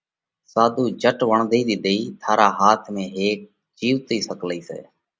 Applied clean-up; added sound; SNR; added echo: none; none; none; none.